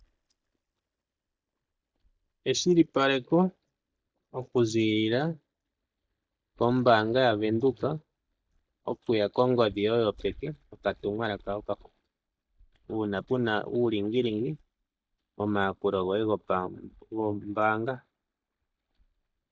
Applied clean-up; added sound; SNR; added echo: neural mask model DeepFilterNet 3.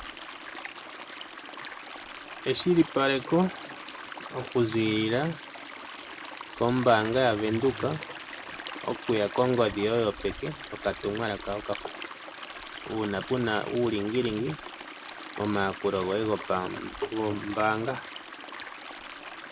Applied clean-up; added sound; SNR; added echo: none; Stream; 11 dB; none.